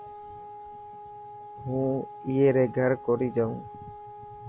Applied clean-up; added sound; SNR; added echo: none; Wind instrument, woodwind instrument; 14 dB; none.